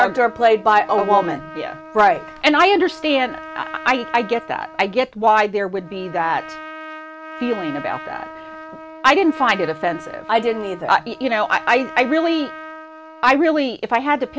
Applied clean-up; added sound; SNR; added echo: none; Trumpet; 16 dB; none.